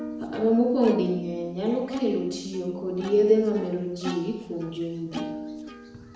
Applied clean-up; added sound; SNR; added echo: none; Plucked string instrument; 11 dB; reverberation time 0.6 s.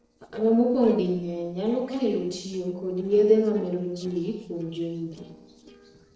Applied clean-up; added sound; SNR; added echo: neural separator model SepFormer DNS4.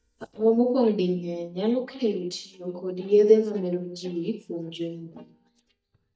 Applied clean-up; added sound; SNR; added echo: neural mask model DeepFilterNet 3.